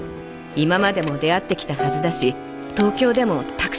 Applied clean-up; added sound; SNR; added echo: none; Crack / Crackle + Harp; 19 dB; none.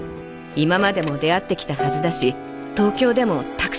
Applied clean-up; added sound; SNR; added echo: none; none; none; none.